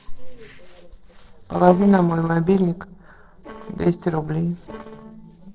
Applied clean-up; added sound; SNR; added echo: neural separator model SepFormer DNS4.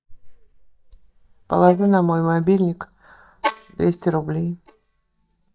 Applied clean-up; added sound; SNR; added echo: neural mask model DeepFilterNet 3.